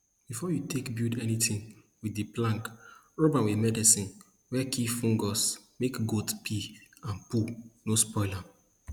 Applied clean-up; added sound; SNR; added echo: none; none; none; none.